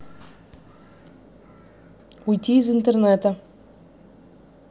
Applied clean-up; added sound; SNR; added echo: none; none; none; none.